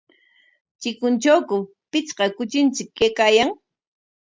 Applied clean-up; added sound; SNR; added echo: none; none; none; none.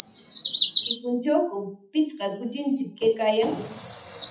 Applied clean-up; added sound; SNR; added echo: classical method WPE with log-MMSE.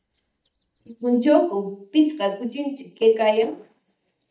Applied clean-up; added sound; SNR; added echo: neural mask model DeepFilterNet 3.